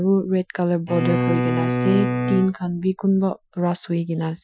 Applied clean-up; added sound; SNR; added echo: classical method Wiener filter.